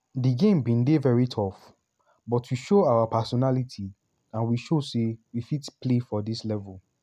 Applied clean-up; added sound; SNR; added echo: none; none; none; none.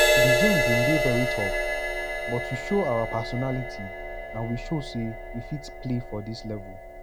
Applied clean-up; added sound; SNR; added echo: none; Crash cymbal; -3 dB; none.